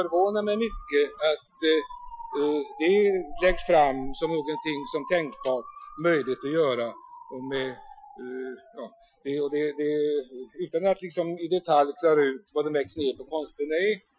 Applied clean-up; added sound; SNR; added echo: classical method Wiener filter.